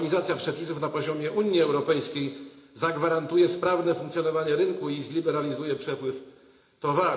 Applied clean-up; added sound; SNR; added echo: none; none; none; reverberation time 0.8 s.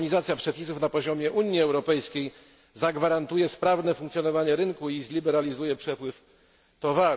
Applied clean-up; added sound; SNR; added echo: none; none; none; none.